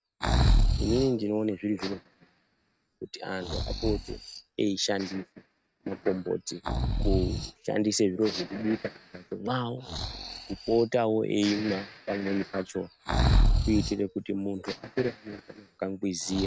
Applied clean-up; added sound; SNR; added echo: neural mask model RNNoise.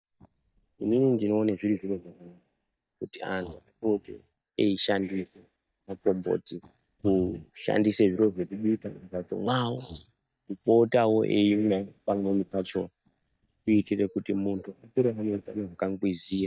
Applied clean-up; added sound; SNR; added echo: neural mask model DeepFilterNet 3.